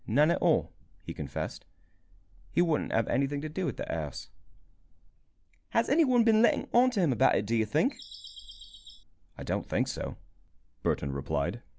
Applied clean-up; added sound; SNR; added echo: none; Bird vocalization, bird call, bird song; 17 dB; none.